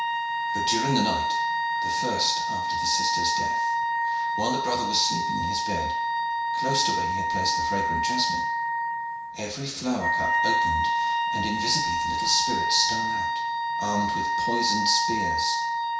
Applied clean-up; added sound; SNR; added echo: none; Wind instrument, woodwind instrument; -4 dB; reverberation time 0.6 s.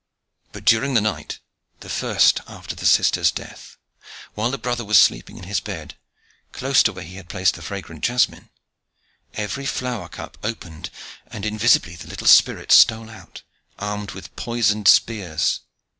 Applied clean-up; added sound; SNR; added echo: none; none; none; none.